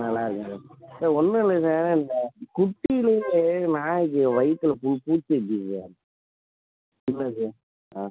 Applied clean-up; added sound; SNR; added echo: none; Wind instrument, woodwind instrument; 13 dB; none.